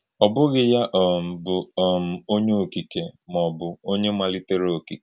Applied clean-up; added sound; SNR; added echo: none; none; none; none.